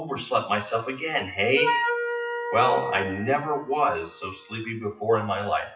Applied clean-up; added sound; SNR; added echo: classical method WPE with log-MMSE.